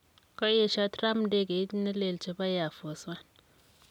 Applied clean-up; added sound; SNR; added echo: none; none; none; none.